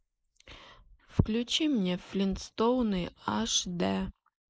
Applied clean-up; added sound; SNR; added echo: neural mask model Resemble Enhance denoiser.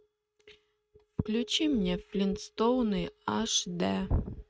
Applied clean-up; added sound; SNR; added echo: neural mask model RNNoise.